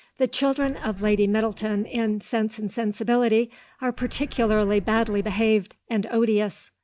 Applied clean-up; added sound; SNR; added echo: neural mask model DeepFilterNet 3.